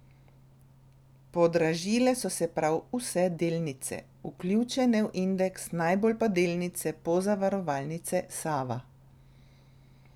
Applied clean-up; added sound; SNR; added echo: none; none; none; none.